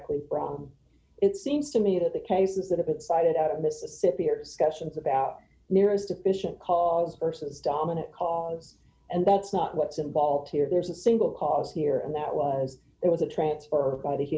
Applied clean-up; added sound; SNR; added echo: none; none; none; none.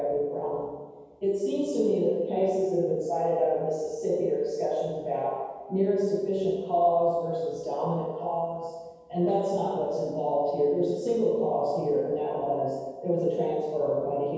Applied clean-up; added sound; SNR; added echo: none; none; none; reverberation time 1.2 s.